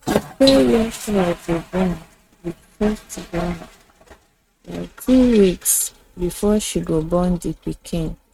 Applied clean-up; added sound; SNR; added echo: neural mask model RNNoise.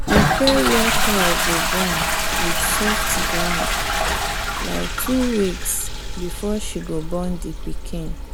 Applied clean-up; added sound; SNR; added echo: none; Toilet flush; -4 dB; none.